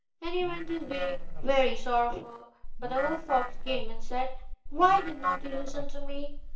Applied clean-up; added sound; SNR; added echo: neural separator model SepFormer DNS4.